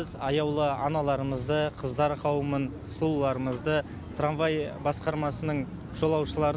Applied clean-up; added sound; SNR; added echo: none; none; none; none.